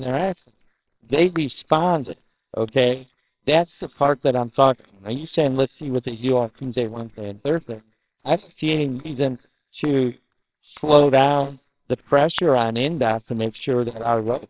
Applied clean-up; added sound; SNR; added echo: neural separator model SepFormer WHAMR!.